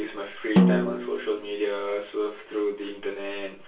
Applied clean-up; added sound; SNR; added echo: none; Snare drum; -5 dB; reverberation time 0.2 s.